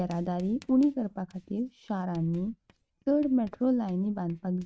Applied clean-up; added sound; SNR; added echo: neural mask model RNNoise.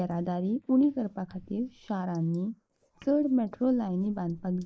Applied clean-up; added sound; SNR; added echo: neural mask model Resemble Enhance denoiser.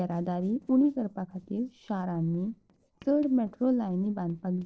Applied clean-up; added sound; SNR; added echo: neural separator model SepFormer DNS4.